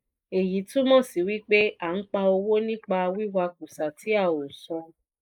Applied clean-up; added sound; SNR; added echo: neural mask model Resemble Enhance denoiser.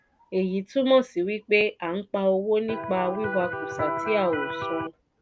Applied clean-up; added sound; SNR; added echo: none; Electric guitar; 5 dB; none.